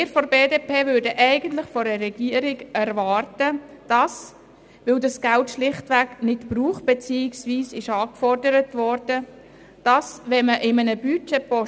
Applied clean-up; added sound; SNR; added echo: none; none; none; none.